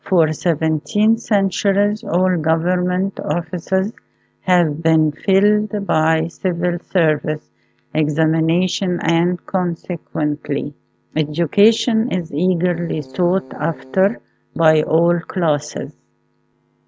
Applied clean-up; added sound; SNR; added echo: none; Keyboard (musical); 20 dB; none.